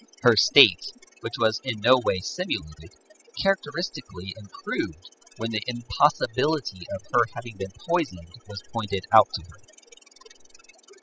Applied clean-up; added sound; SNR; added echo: classical method spectral subtraction.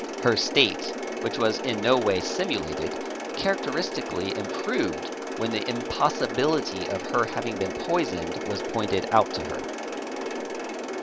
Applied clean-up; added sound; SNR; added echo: none; Mechanisms; 4 dB; none.